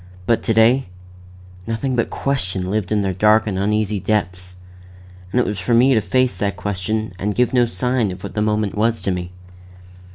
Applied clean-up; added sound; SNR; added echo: none; none; none; none.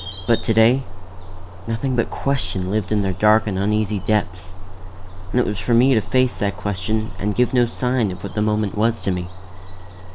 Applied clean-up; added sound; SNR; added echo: none; Bird vocalization, bird call, bird song; 7 dB; none.